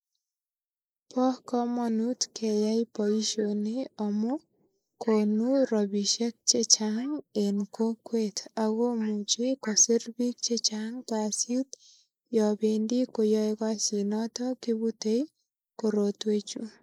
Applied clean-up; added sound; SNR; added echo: neural mask model Resemble Enhance denoiser.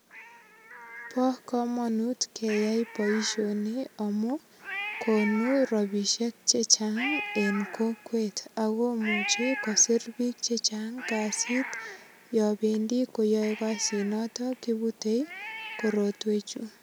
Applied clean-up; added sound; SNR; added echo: none; Cat; 11 dB; none.